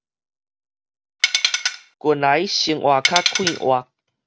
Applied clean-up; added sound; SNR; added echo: none; Tools; -1 dB; none.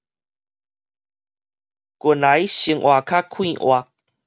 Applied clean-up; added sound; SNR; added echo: none; none; none; none.